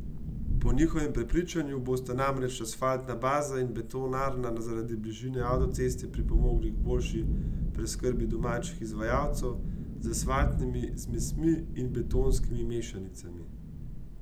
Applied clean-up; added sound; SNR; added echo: none; Thunderstorm; -1 dB; none.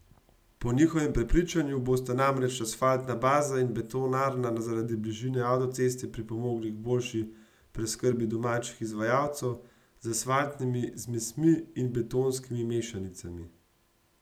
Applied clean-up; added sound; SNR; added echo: none; none; none; none.